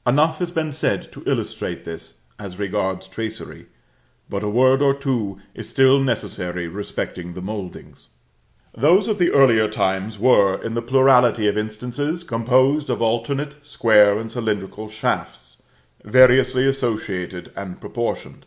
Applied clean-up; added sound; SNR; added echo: none; none; none; none.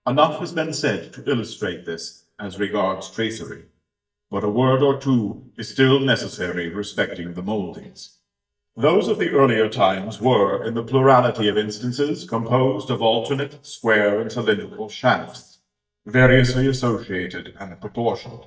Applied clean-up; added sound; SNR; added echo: neural mask model DeepFilterNet 3.